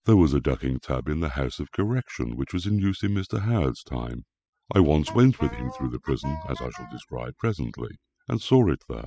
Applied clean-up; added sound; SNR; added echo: classical method spectral subtraction.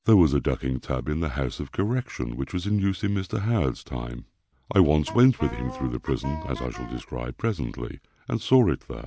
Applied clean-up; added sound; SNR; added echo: none; Wind instrument, woodwind instrument; 14 dB; none.